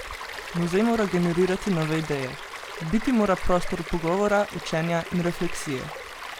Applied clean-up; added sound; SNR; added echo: none; Stream; 11 dB; none.